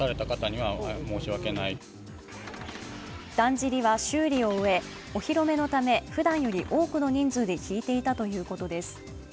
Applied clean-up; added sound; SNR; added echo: none; Cupboard open or close; 17 dB; none.